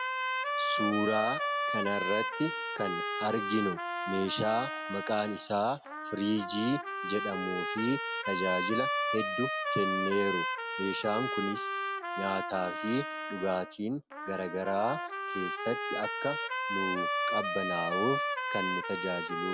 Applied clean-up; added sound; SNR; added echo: none; Trumpet; 0 dB; none.